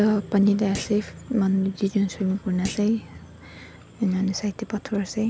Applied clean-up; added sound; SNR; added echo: none; Thump, thud; 18 dB; none.